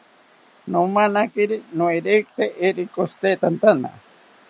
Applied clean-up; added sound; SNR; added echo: none; none; none; none.